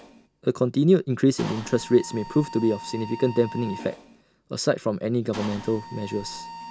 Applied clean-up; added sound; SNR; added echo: none; Mechanisms; 15 dB; none.